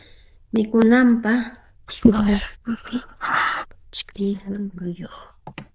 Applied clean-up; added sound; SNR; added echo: neural diffusion model UNIVERSE++.